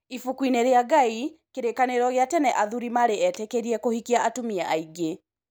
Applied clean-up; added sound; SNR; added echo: none; none; none; none.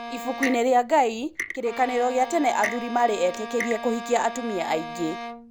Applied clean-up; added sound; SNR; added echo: none; Bowed string instrument + Clock; 10 dB; none.